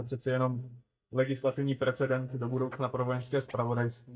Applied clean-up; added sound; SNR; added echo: neural mask model DeepFilterNet 3.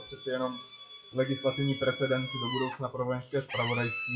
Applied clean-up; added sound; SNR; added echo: classical method WPE with log-MMSE.